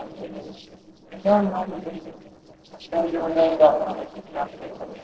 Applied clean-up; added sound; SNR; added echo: neural separator model SepFormer DNS4.